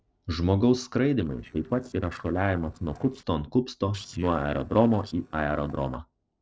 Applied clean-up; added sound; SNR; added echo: neural separator model SepFormer DNS4.